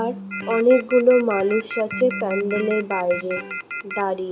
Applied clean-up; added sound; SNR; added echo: none; Electric guitar + Telephone; 10 dB; none.